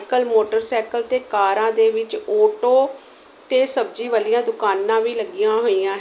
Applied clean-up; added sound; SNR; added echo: none; none; none; none.